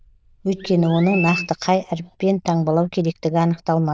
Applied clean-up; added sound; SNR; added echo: neural diffusion model UNIVERSE++.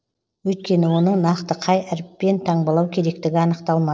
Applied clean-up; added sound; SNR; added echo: neural separator model SepFormer DNS4.